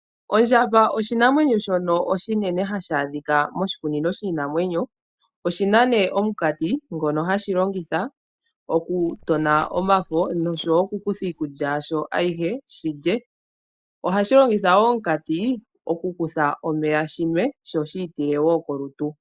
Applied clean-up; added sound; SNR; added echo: neural mask model Resemble Enhance denoiser.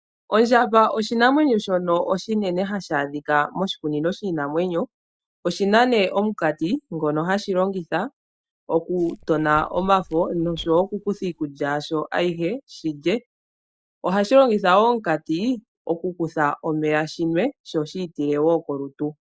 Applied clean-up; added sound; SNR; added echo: neural mask model DeepFilterNet 3.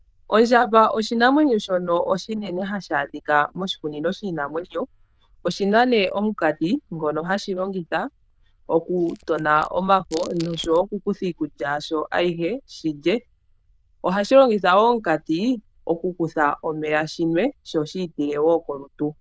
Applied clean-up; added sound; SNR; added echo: neural diffusion model UNIVERSE++.